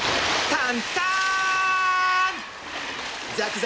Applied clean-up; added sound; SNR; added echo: none; Train; 11 dB; none.